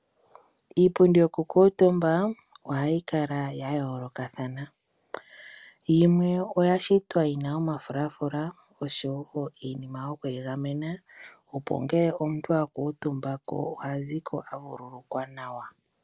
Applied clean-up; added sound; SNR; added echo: none; none; none; none.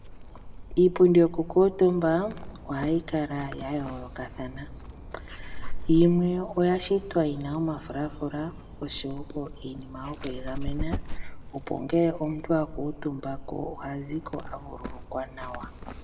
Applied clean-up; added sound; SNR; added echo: none; Dog; 8 dB; reverberation time 0.7 s.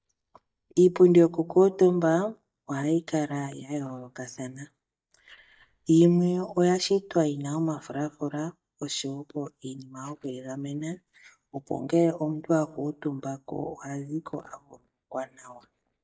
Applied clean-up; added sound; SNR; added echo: neural mask model DeepFilterNet 3.